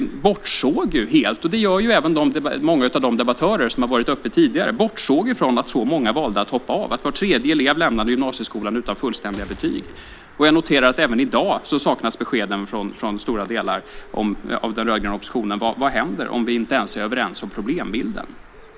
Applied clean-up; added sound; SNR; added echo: none; Boom + Bird; 18 dB; none.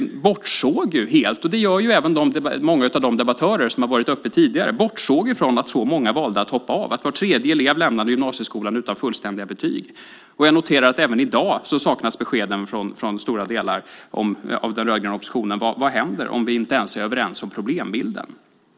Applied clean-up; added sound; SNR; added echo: none; none; none; none.